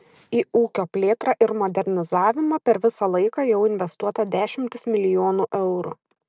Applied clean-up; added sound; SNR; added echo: none; none; none; none.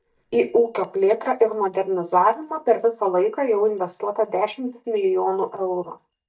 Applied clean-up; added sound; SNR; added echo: neural mask model DeepFilterNet 3.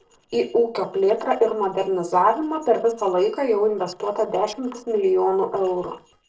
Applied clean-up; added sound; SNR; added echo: neural separator model SepFormer DNS4.